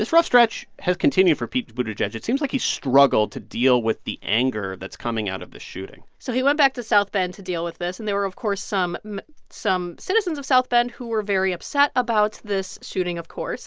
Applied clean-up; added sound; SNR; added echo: none; none; none; none.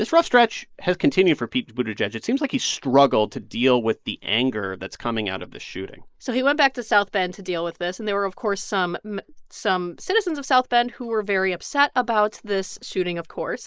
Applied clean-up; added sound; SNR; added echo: neural mask model Resemble Enhance denoiser.